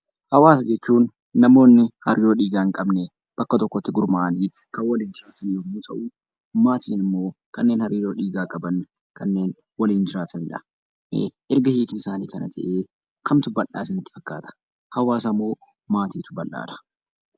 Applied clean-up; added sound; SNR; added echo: none; none; none; none.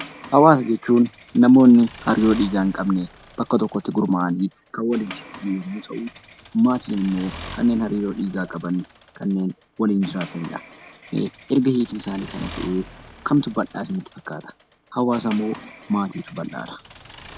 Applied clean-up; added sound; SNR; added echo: none; Accelerating, revving, vroom / Mechanisms; 20 dB; none.